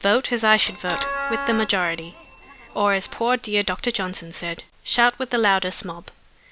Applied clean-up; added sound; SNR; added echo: none; Bell + Wind instrument, woodwind instrument; 6 dB; none.